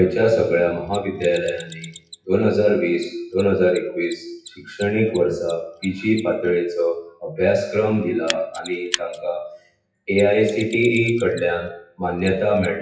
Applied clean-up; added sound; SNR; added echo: classical method WPE with log-MMSE.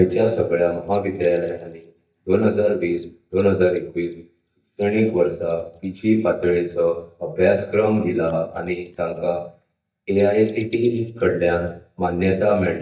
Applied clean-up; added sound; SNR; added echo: neural mask model DeepFilterNet 3.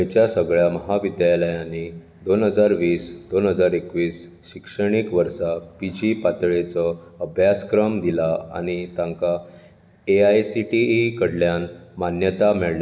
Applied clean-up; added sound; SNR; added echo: none; none; none; none.